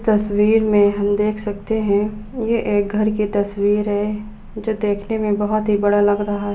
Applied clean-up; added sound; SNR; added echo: none; none; none; none.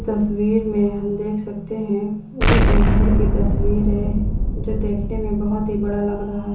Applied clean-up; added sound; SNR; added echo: none; Explosion; -2 dB; reverberation time 0.7 s.